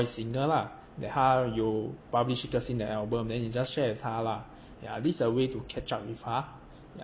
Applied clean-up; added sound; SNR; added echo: none; none; none; none.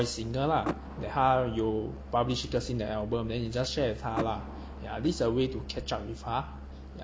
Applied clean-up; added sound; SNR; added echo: none; Door / Car + Musical instrument; 10 dB; none.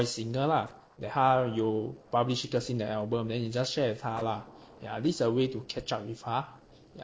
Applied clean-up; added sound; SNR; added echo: neural separator model SepFormer DNS4.